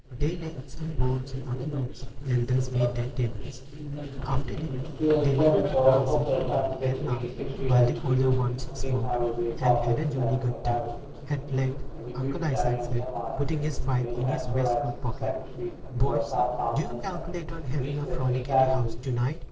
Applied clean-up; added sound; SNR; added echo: neural separator model SepFormer DNS4.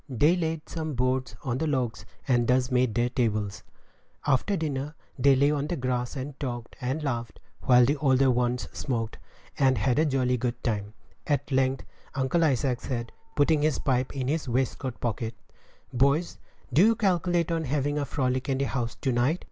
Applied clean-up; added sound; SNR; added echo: none; none; none; none.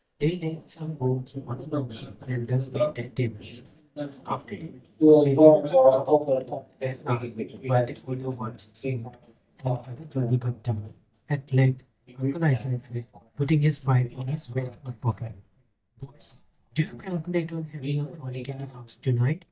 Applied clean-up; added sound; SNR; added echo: neural mask model DeepFilterNet 3.